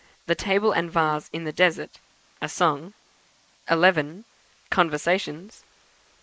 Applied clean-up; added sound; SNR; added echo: neural mask model Resemble Enhance denoiser.